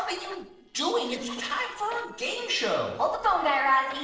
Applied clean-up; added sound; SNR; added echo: neural separator model SepFormer DNS4.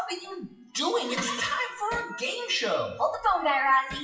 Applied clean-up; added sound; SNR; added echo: classical method WPE with log-MMSE.